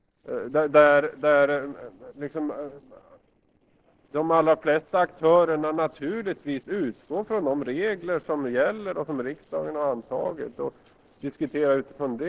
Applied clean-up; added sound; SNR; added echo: neural separator model SepFormer DNS4.